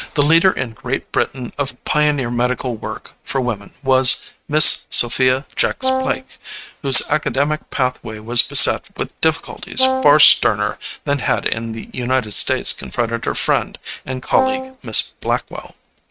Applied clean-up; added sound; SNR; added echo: neural mask model RNNoise.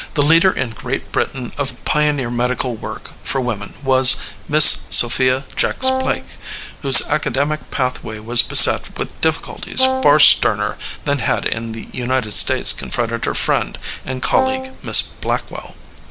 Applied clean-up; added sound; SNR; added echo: none; Brass instrument; 3 dB; none.